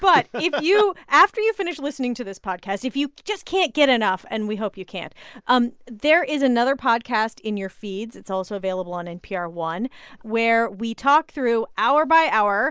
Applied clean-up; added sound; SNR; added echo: none; none; none; none.